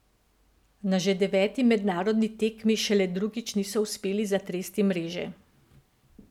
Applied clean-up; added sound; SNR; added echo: none; none; none; none.